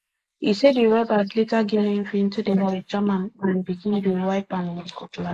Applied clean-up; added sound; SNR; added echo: neural mask model Resemble Enhance denoiser.